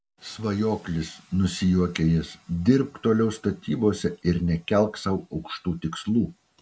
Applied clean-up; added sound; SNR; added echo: none; none; none; none.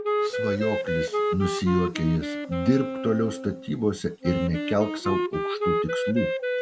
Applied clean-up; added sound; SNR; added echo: none; Wind instrument, woodwind instrument; 1 dB; none.